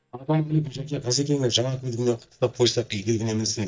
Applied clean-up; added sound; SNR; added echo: neural mask model DeepFilterNet 3.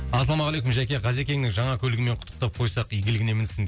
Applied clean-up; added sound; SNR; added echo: none; none; none; none.